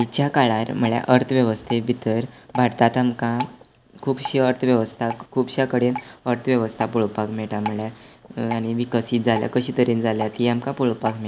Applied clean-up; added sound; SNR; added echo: none; Drip; 16 dB; none.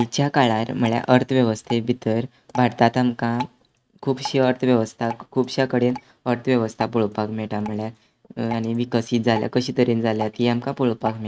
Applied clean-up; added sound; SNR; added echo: neural mask model RNNoise.